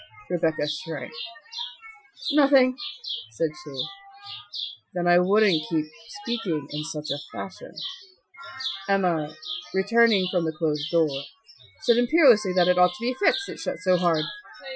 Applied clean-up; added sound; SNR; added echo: classical method Wiener filter.